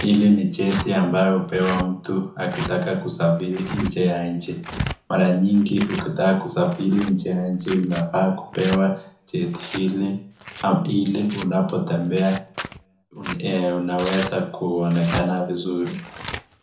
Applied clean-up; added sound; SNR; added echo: none; Tearing; 13 dB; reverberation time 0.6 s.